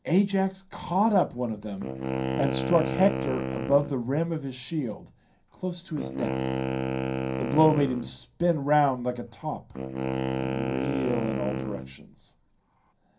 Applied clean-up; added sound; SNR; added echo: none; Wind instrument, woodwind instrument; 4 dB; reverberation time 0.3 s.